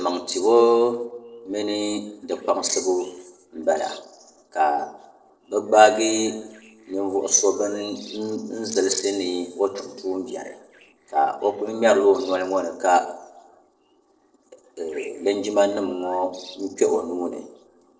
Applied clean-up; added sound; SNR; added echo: neural separator model SepFormer DNS4.